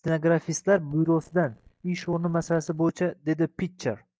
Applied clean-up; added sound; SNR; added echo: neural mask model DeepFilterNet 3.